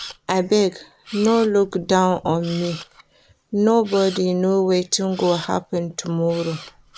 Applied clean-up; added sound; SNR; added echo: none; Camera; 19 dB; none.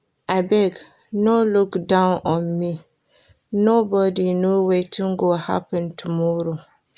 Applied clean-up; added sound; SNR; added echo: none; none; none; none.